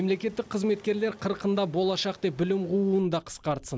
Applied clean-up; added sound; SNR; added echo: none; none; none; none.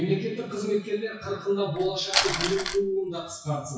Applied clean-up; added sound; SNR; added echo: classical method WPE with log-MMSE.